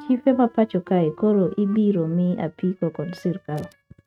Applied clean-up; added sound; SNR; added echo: neural mask model RNNoise.